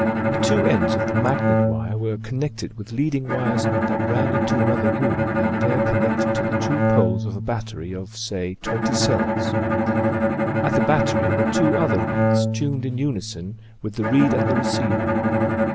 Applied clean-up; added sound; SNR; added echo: none; Bowed string instrument; -4 dB; none.